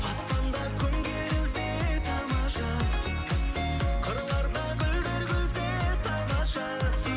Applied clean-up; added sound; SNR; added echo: none; none; none; none.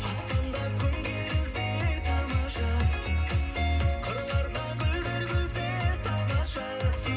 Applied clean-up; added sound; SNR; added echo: none; none; none; reverberation time 0.2 s.